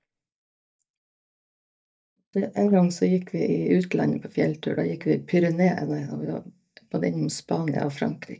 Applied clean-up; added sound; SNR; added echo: neural mask model DeepFilterNet 3.